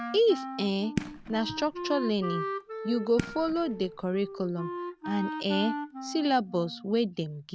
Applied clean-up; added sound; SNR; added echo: none; Wind instrument, woodwind instrument + Fireworks; 8 dB; none.